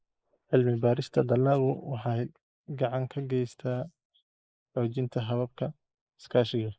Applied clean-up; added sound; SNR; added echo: neural mask model Resemble Enhance denoiser.